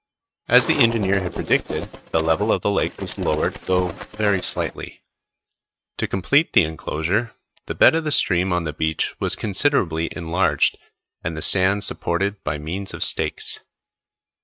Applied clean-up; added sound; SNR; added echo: neural mask model RNNoise.